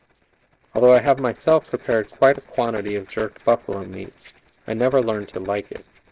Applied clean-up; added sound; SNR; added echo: neural separator model SepFormer DNS4.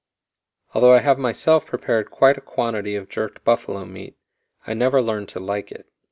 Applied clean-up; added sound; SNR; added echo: none; none; none; none.